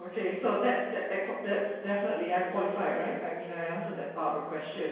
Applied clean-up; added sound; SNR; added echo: none; Wind instrument, woodwind instrument; 18 dB; reverberation time 1.0 s.